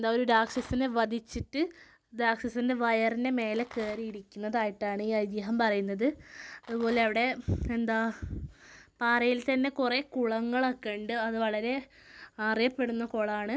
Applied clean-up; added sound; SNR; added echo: none; Rattle; 19 dB; none.